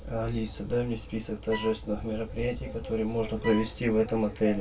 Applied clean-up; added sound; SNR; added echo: none; Bowed string instrument; 13 dB; reverberation time 0.1 s.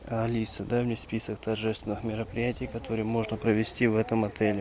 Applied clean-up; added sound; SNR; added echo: none; none; none; none.